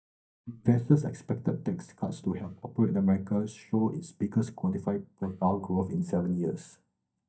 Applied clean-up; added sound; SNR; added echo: neural mask model DeepFilterNet 3.